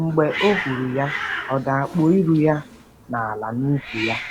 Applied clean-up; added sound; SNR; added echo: none; Hiss; 10 dB; none.